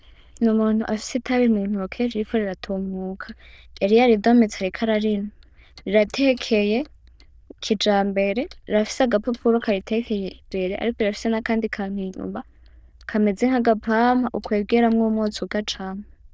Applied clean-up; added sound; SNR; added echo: neural diffusion model UNIVERSE++.